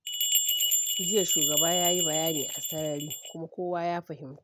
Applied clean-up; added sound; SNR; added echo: none; Bell; -5 dB; none.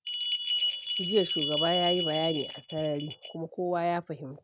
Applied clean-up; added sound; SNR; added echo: neural mask model RNNoise.